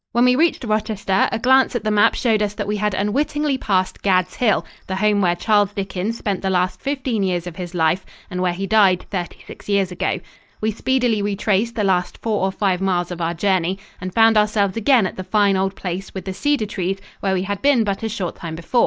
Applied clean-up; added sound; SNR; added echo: neural mask model DeepFilterNet 3.